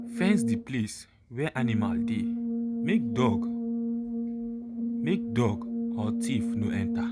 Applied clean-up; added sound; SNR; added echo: none; Brass instrument; -2 dB; none.